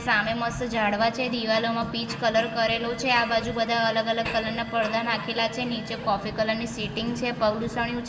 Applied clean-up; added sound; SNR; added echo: none; Siren; 16 dB; reverberation time 1.6 s.